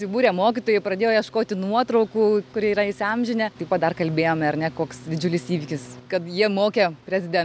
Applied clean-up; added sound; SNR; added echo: none; none; none; none.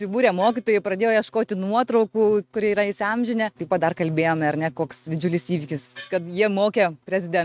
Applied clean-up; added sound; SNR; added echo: neural mask model RNNoise.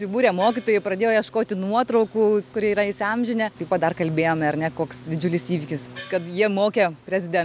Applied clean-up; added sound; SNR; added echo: none; Gong; 20 dB; none.